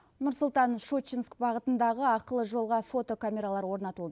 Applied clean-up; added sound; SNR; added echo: none; none; none; none.